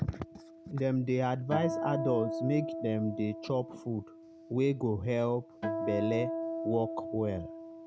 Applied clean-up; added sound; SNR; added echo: none; Acoustic guitar; 6 dB; none.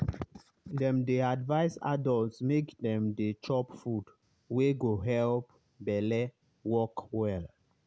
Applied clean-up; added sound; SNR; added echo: none; none; none; none.